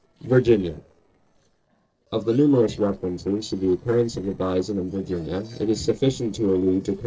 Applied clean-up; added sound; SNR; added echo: neural separator model SepFormer DNS4.